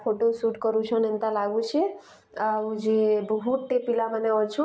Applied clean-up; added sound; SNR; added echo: none; none; none; none.